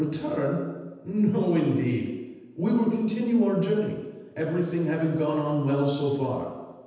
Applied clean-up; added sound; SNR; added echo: none; none; none; reverberation time 1.1 s.